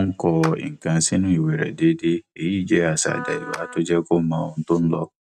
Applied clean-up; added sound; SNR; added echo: neural mask model RNNoise.